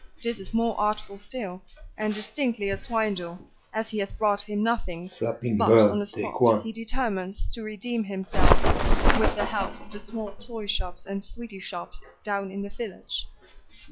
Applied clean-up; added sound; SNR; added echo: classical method log-MMSE.